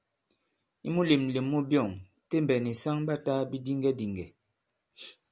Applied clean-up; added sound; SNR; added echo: none; none; none; none.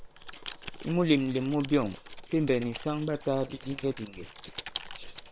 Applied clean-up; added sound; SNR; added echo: neural separator model SepFormer WHAM!.